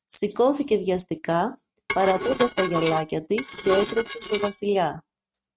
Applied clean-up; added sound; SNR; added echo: neural mask model RNNoise.